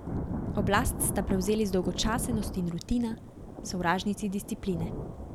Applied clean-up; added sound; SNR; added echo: none; Thunder / Rain; 5 dB; none.